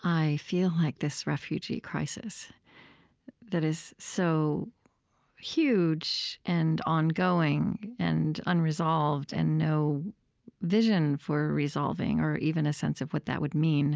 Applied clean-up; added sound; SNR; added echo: none; none; none; none.